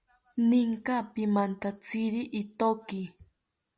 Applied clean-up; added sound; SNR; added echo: none; none; none; none.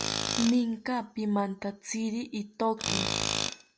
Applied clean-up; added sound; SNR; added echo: none; Tools; 4 dB; none.